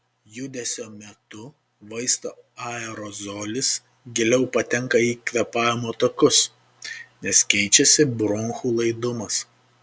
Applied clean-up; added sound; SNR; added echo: none; none; none; none.